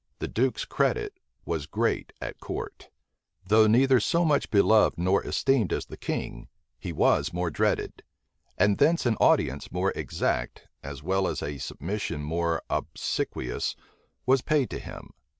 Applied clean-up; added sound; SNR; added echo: none; none; none; none.